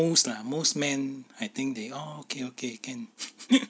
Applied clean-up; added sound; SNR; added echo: none; none; none; none.